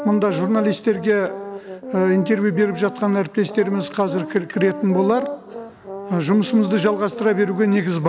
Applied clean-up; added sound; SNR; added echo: none; Brass instrument; 12 dB; none.